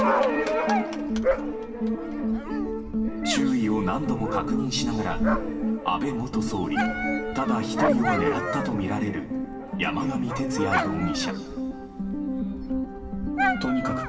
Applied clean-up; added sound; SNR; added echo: none; Dog; 4 dB; reverberation time 1.7 s.